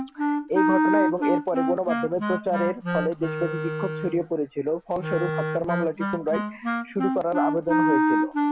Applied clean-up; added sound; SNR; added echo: none; Wind instrument, woodwind instrument; -2 dB; none.